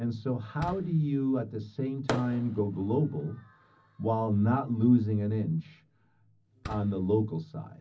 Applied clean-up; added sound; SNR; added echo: none; Fireworks; 16 dB; reverberation time 0.4 s.